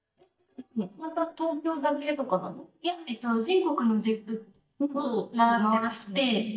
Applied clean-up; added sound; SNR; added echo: neural mask model DeepFilterNet 3.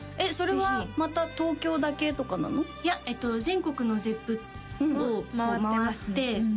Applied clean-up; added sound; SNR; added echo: none; none; none; none.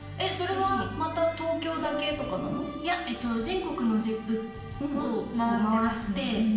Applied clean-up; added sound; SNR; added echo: none; Acoustic guitar; 14 dB; reverberation time 1.0 s.